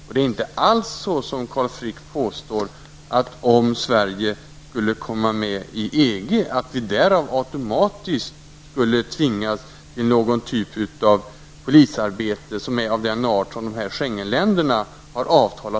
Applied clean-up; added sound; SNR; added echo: none; none; none; none.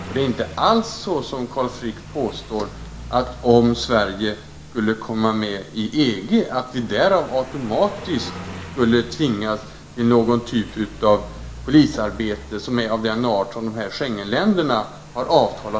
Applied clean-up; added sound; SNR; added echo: none; Car passing by; 17 dB; reverberation time 0.6 s.